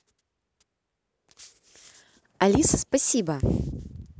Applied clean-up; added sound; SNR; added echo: none; none; none; none.